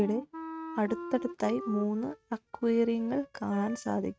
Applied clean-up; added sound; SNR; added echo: neural mask model RNNoise.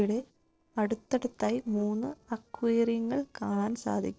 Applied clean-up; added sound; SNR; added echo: neural separator model SepFormer DNS4.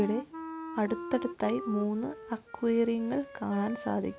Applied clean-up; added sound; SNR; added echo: none; Wind instrument, woodwind instrument; 11 dB; none.